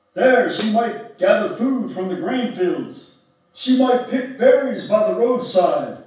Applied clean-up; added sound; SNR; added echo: none; Snare drum; 19 dB; reverberation time 0.7 s.